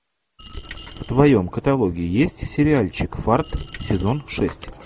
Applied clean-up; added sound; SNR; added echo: none; Coin (dropping); 12 dB; none.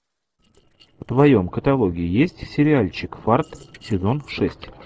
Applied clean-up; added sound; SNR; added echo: neural separator model SepFormer DNS4.